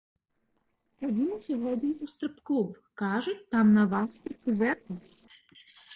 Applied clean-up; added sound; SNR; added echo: neural separator model SepFormer DNS4.